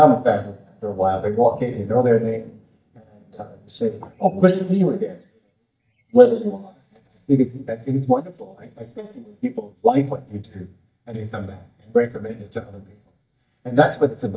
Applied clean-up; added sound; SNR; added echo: neural mask model DeepFilterNet 3.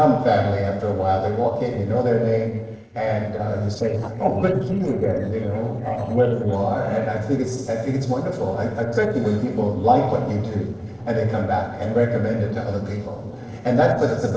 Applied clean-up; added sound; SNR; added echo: neural separator model SepFormer DNS4.